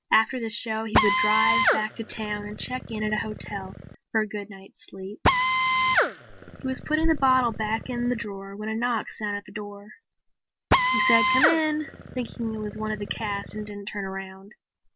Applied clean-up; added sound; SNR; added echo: none; Drill; -2 dB; none.